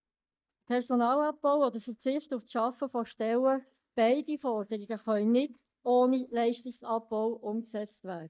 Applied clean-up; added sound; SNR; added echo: neural mask model DeepFilterNet 3.